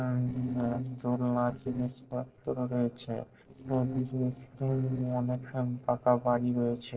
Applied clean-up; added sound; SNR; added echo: neural separator model SepFormer DNS4.